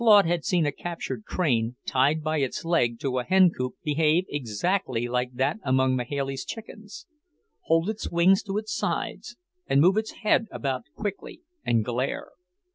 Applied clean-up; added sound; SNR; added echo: none; none; none; none.